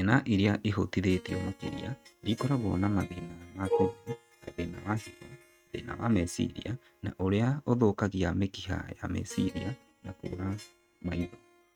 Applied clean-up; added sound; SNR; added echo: neural mask model RNNoise.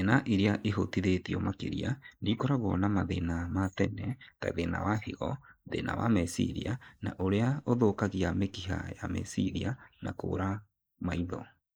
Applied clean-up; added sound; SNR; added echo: neural mask model Resemble Enhance denoiser.